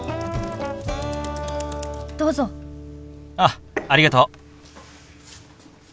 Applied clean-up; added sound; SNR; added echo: none; none; none; none.